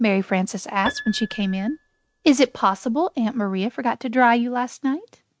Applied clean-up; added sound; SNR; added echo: neural mask model RNNoise.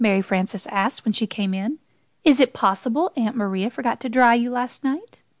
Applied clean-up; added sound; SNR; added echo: none; none; none; none.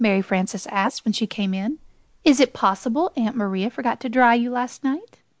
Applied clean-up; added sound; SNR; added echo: neural mask model Resemble Enhance denoiser.